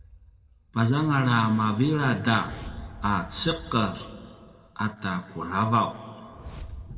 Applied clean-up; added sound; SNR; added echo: none; Whoosh, swoosh, swish; 18 dB; reverberation time 1.8 s.